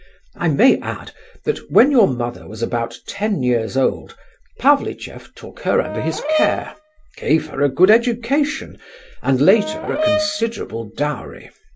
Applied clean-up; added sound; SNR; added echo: none; Brass instrument; 4 dB; none.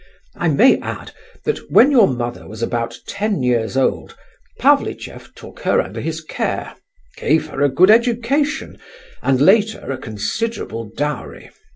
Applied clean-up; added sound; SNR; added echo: none; none; none; none.